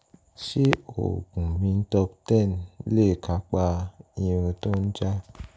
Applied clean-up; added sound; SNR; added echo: none; none; none; none.